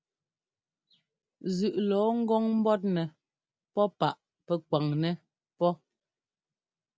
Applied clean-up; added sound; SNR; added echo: none; none; none; none.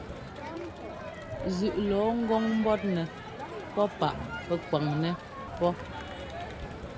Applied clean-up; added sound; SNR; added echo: none; Crowd; 8 dB; none.